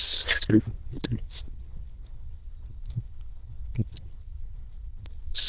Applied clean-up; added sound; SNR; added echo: neural diffusion model UNIVERSE++.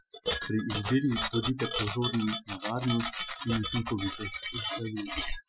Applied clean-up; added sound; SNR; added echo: classical method Wiener filter.